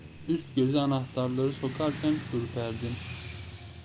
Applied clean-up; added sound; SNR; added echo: none; Motorcycle / Traffic noise, roadway noise; 11 dB; none.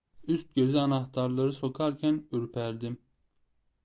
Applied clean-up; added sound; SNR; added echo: none; none; none; none.